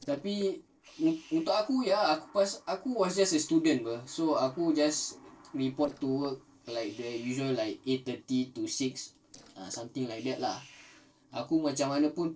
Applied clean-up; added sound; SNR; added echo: neural separator model SepFormer DNS4.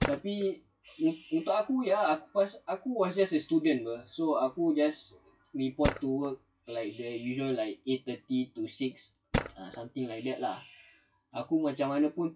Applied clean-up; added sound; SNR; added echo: classical method WPE with log-MMSE.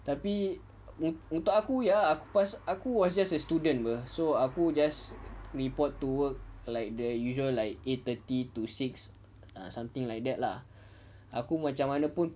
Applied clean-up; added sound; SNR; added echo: none; none; none; none.